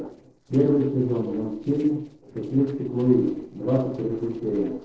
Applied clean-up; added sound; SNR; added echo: neural separator model SepFormer DNS4.